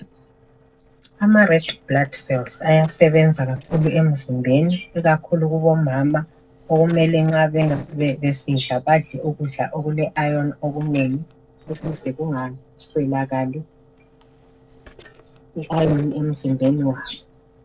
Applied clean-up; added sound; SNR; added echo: neural separator model SepFormer DNS4.